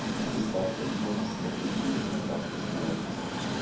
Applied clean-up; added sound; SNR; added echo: none; Train; -4 dB; reverberation time 0.7 s.